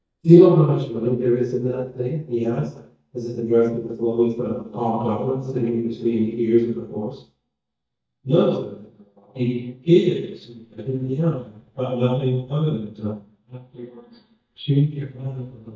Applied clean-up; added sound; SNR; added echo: neural mask model DeepFilterNet 3.